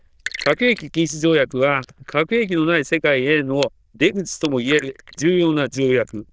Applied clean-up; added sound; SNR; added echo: neural diffusion model UNIVERSE++.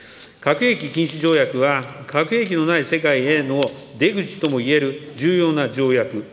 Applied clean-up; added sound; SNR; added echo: none; none; none; none.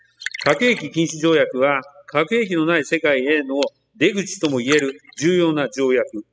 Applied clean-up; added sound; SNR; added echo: classical method spectral subtraction.